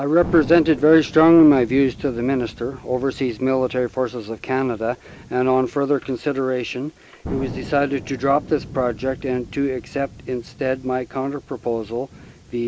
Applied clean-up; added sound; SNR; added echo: none; Thunder; 17 dB; none.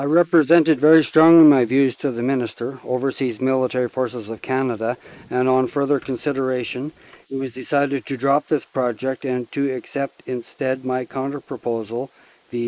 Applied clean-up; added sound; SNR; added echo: neural mask model Resemble Enhance denoiser.